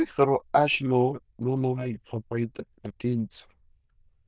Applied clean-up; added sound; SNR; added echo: neural diffusion model UNIVERSE++.